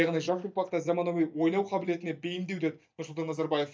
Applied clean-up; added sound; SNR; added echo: neural mask model DeepFilterNet 3.